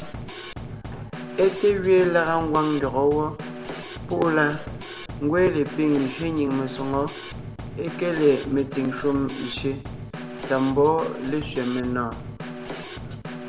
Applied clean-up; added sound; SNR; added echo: none; Snare drum / Drum kit; 10 dB; reverberation time 0.8 s.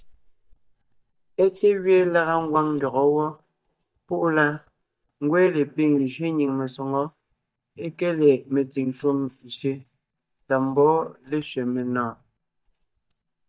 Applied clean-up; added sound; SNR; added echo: neural mask model DeepFilterNet 3.